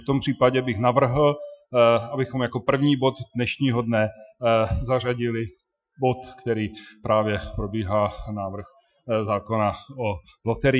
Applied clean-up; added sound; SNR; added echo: classical method Wiener filter.